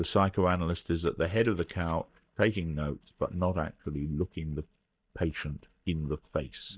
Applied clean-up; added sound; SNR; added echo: neural mask model DeepFilterNet 3.